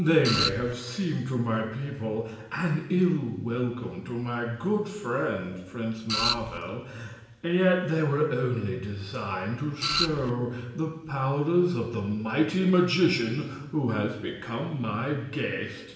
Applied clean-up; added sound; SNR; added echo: none; Printer; 1 dB; reverberation time 1.1 s.